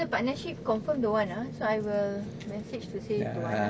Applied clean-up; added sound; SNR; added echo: none; none; none; none.